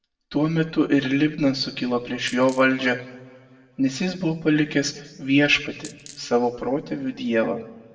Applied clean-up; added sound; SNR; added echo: none; Coin (dropping); 19 dB; reverberation time 1.2 s.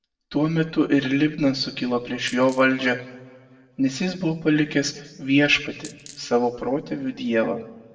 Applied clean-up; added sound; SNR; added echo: neural separator model SepFormer DNS4.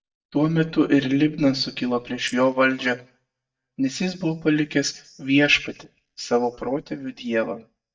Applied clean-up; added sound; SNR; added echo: neural mask model DeepFilterNet 3.